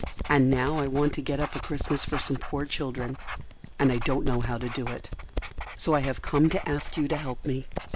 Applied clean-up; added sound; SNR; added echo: none; Writing; 8 dB; none.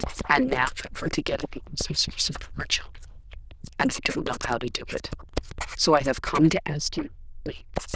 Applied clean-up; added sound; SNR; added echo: neural diffusion model UNIVERSE++.